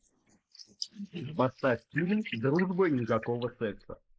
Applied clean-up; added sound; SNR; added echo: neural mask model Resemble Enhance denoiser.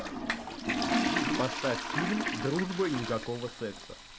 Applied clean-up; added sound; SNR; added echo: none; Toilet flush; -1 dB; none.